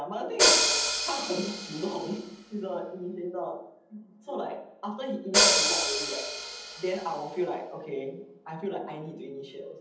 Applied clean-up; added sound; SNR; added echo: none; Hi-hat; -4 dB; reverberation time 0.8 s.